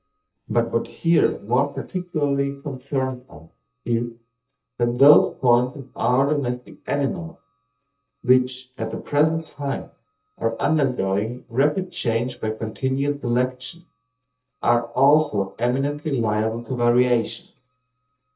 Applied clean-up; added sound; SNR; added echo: neural mask model DeepFilterNet 3.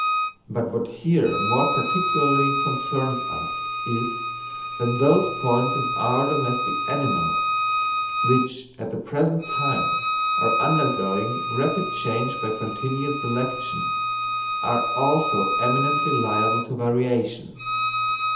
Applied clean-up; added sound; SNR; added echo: none; Bowed string instrument; 0 dB; reverberation time 0.8 s.